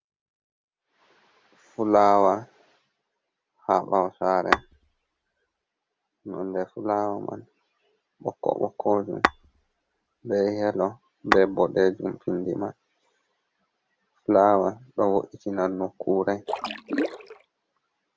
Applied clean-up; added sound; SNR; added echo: none; Splash, splatter + Tap / Glass; 4 dB; none.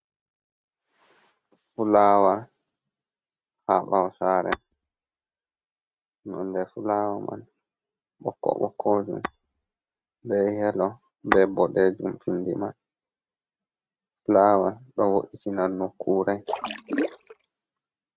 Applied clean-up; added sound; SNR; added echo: neural mask model RNNoise.